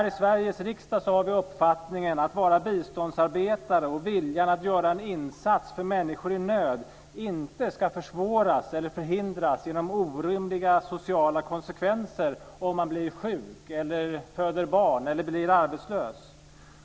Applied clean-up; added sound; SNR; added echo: none; none; none; none.